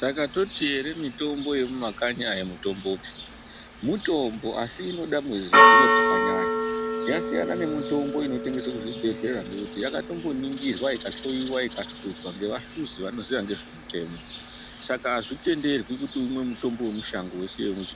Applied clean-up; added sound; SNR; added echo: none; Church bell; -1 dB; none.